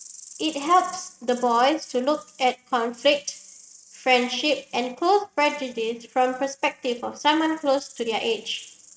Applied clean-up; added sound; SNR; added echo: neural mask model RNNoise.